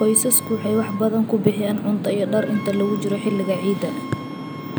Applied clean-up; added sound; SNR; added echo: none; Wind instrument, woodwind instrument; 18 dB; none.